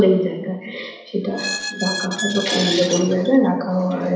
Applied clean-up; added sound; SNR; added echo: none; Squeak; 8 dB; reverberation time 0.8 s.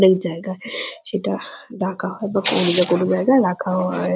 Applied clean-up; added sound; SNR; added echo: none; none; none; none.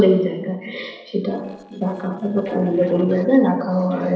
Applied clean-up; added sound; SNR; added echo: neural separator model SepFormer DNS4.